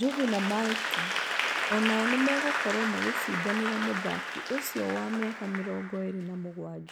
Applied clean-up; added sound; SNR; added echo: none; Applause / Crowd; 1 dB; none.